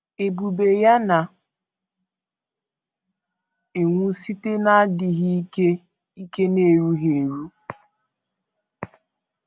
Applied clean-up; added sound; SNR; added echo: none; none; none; none.